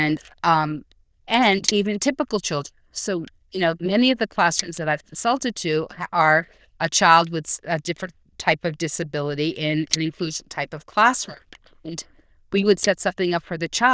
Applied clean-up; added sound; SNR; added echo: neural diffusion model UNIVERSE++.